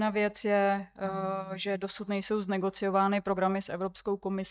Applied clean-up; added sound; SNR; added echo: neural mask model DeepFilterNet 3.